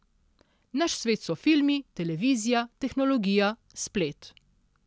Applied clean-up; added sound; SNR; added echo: none; none; none; none.